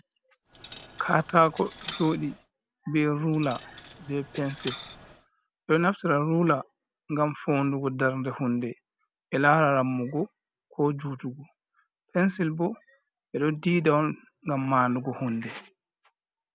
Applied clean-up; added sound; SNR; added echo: none; Coin (dropping); 16 dB; none.